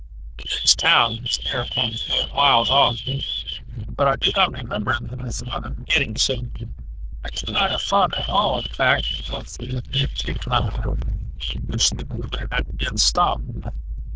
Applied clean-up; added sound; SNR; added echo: neural diffusion model UNIVERSE++.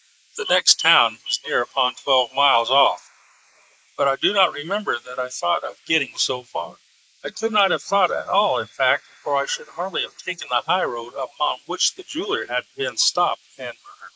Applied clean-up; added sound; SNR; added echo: neural mask model Resemble Enhance denoiser.